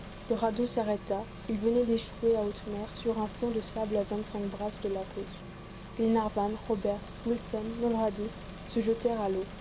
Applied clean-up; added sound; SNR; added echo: none; Engine; 12 dB; none.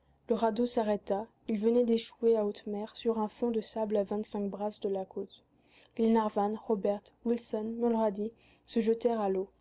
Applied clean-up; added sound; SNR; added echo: none; none; none; none.